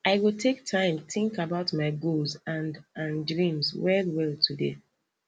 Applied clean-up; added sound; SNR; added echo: none; none; none; none.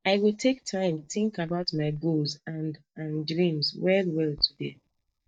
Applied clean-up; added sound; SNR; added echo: neural mask model DeepFilterNet 3.